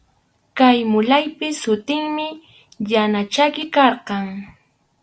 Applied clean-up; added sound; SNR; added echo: none; none; none; none.